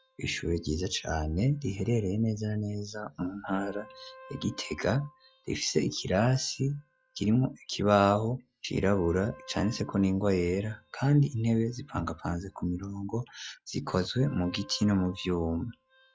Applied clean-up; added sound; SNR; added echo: classical method log-MMSE.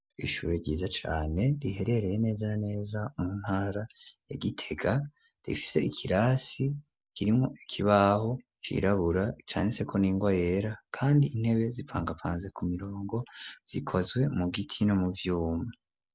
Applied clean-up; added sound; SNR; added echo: none; none; none; none.